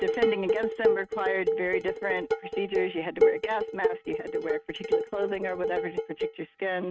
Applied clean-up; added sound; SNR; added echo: neural mask model RNNoise.